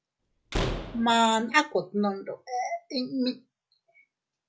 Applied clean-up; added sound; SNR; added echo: none; Slam; 6 dB; none.